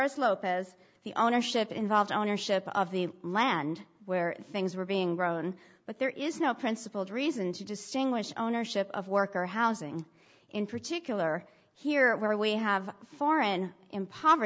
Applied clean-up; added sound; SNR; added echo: none; none; none; none.